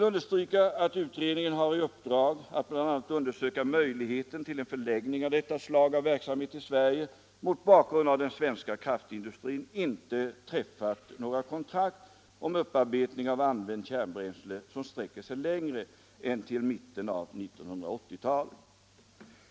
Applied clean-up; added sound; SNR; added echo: none; none; none; none.